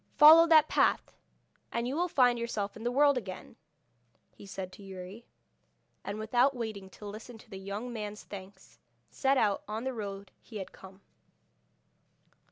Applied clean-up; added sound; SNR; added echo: none; none; none; none.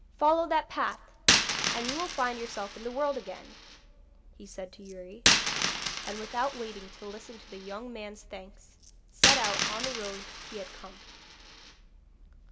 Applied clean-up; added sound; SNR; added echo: none; Coin (dropping); -3 dB; reverberation time 1.1 s.